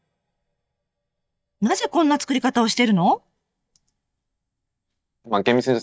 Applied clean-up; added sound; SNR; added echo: neural mask model DeepFilterNet 3.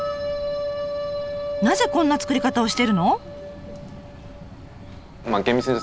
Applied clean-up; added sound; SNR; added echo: none; Bird; 15 dB; none.